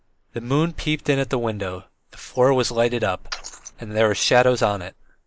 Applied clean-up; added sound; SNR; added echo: neural mask model Resemble Enhance denoiser.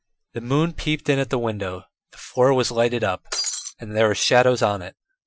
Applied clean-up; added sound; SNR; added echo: classical method Wiener filter.